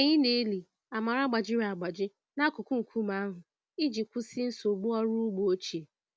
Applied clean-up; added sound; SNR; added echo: none; none; none; none.